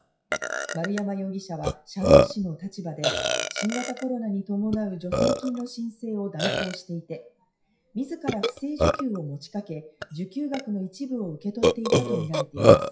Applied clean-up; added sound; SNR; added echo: classical method WPE with log-MMSE.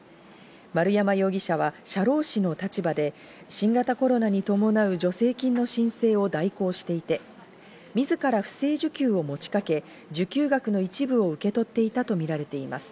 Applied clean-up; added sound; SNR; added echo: none; none; none; none.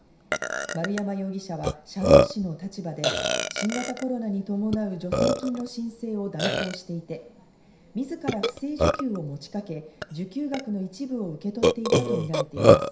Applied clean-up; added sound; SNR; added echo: none; Burping, eructation; -5 dB; reverberation time 0.5 s.